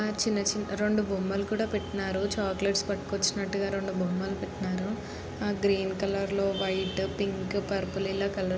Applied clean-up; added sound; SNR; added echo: none; Piano; 15 dB; none.